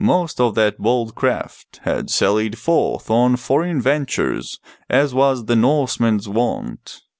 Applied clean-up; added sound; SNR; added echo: none; none; none; none.